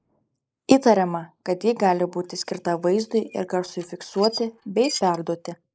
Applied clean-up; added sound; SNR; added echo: neural mask model Resemble Enhance denoiser.